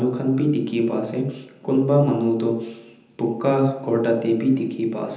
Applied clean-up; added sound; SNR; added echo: none; none; none; reverberation time 0.9 s.